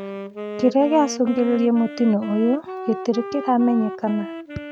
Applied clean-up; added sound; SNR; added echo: none; Wind instrument, woodwind instrument; 11 dB; none.